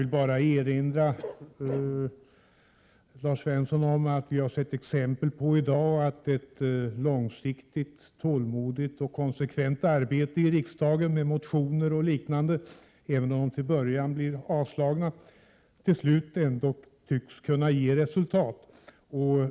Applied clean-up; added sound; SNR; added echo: none; none; none; none.